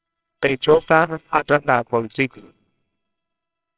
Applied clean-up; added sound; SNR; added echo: neural separator model SepFormer WHAMR!.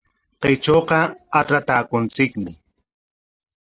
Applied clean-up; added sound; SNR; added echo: none; none; none; none.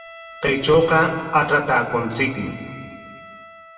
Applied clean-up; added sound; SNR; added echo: none; Trumpet; 19 dB; reverberation time 1.7 s.